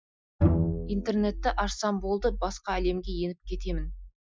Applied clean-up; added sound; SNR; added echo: classical method Wiener filter.